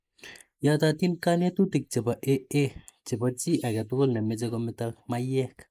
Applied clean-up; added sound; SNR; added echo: neural mask model Resemble Enhance denoiser.